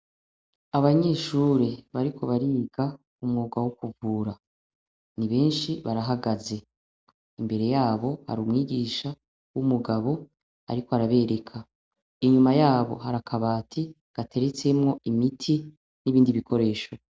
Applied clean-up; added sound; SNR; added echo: none; none; none; none.